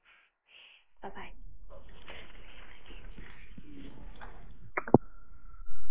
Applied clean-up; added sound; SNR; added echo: neural mask model Resemble Enhance denoiser.